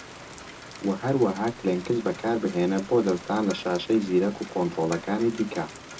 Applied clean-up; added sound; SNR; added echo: none; Rain; 16 dB; reverberation time 0.2 s.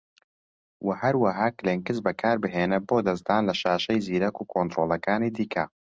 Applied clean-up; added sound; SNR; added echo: none; none; none; none.